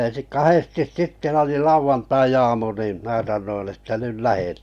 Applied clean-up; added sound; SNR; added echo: none; none; none; none.